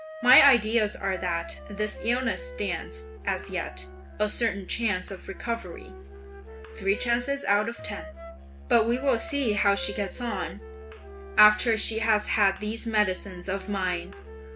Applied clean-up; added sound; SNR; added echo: none; Musical instrument + Wind instrument, woodwind instrument; 13 dB; none.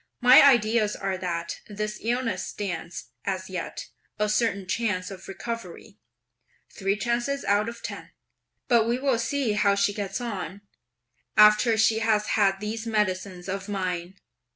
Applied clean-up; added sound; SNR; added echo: none; none; none; none.